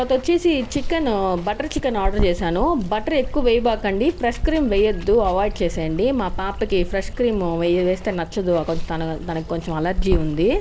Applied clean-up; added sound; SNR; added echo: none; Water; 6 dB; none.